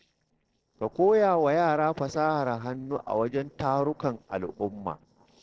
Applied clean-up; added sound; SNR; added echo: neural separator model SepFormer DNS4.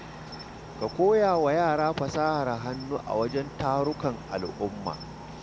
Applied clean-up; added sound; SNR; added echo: none; Cricket; 13 dB; none.